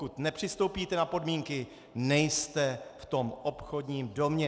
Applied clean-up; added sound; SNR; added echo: none; none; none; none.